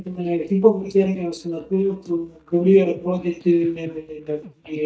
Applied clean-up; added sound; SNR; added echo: neural mask model DeepFilterNet 3.